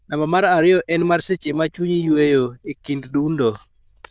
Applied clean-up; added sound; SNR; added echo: neural diffusion model UNIVERSE++.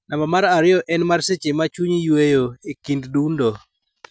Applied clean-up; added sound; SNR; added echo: none; none; none; none.